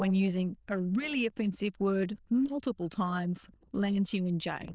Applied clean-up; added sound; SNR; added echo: neural diffusion model UNIVERSE++.